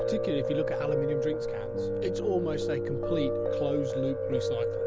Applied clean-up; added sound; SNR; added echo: none; Piano; -4 dB; none.